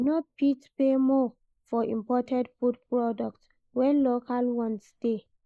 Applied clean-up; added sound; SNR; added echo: neural mask model Resemble Enhance denoiser.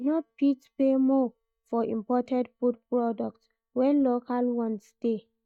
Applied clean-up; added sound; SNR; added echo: neural mask model DeepFilterNet 3.